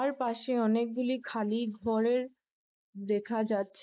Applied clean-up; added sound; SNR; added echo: neural mask model Resemble Enhance denoiser.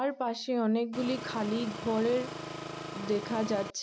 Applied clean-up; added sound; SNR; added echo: none; Engine; 8 dB; none.